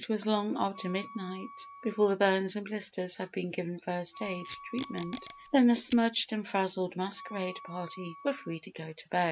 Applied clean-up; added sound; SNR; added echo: none; Wind instrument, woodwind instrument + Packing tape, duct tape; 18 dB; none.